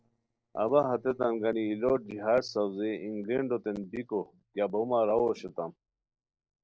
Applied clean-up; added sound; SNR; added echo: neural separator model SepFormer DNS4.